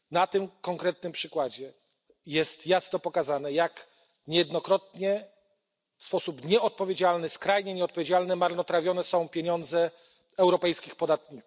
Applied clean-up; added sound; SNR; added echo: none; none; none; none.